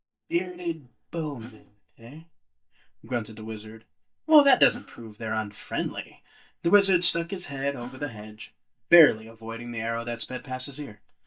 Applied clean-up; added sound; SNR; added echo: neural mask model DeepFilterNet 3.